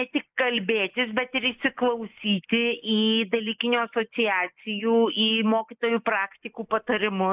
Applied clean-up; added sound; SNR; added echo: neural mask model Resemble Enhance denoiser.